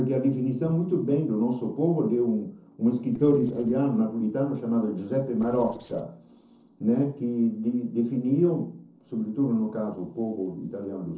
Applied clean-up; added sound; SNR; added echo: neural separator model SepFormer DNS4.